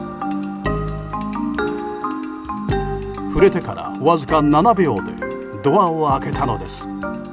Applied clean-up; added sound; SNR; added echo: none; none; none; none.